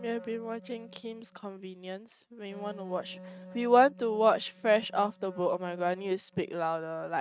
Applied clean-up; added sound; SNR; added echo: neural mask model RNNoise.